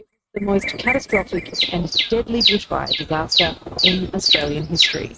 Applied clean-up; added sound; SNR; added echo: neural mask model RNNoise.